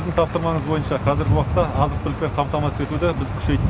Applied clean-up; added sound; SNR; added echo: none; none; none; none.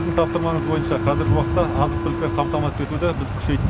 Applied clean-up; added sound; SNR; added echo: none; Subway, metro, underground; 6 dB; none.